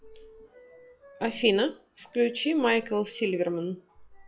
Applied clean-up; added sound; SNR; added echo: classical method log-MMSE.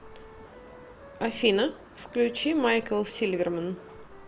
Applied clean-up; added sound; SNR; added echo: none; Scratching (performance technique) + Wind instrument, woodwind instrument; 20 dB; none.